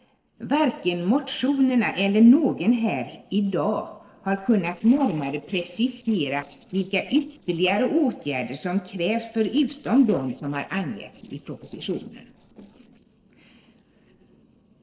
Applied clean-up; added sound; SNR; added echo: neural separator model SepFormer DNS4.